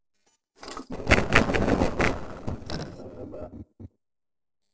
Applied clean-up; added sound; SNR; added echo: neural separator model SepFormer DNS4.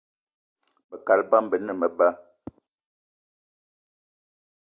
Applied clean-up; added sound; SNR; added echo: none; none; none; none.